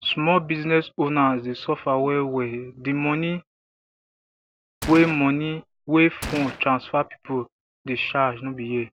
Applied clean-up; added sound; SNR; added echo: none; Gunshot, gunfire; 13 dB; none.